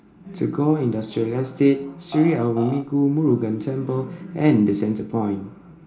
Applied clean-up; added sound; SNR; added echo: none; Burping, eructation; 14 dB; reverberation time 0.4 s.